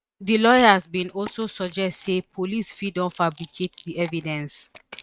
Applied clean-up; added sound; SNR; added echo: neural mask model RNNoise.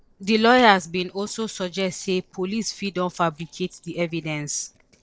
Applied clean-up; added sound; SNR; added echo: neural separator model SepFormer DNS4.